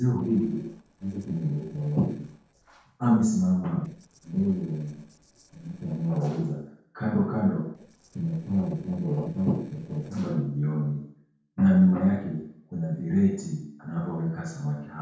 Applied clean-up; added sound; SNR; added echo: neural separator model SepFormer DNS4.